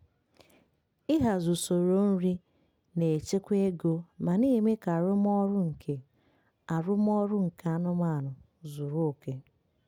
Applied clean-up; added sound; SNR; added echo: none; none; none; none.